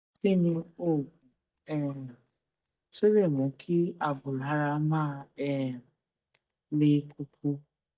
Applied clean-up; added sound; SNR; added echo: neural mask model DeepFilterNet 3.